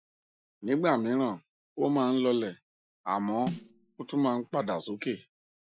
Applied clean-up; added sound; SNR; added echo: classical method Wiener filter.